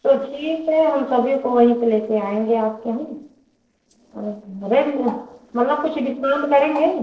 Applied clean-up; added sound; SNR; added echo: neural separator model SepFormer DNS4.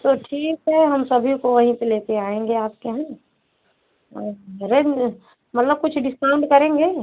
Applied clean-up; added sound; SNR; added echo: none; none; none; none.